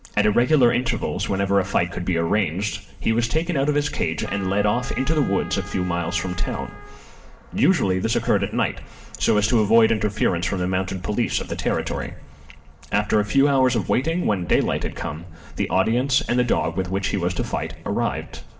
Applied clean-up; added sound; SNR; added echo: none; Trumpet; 17 dB; reverberation time 1.2 s.